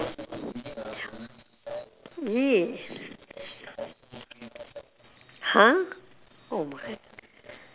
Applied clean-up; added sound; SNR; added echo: none; none; none; none.